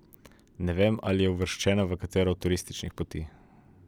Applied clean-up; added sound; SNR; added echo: none; none; none; none.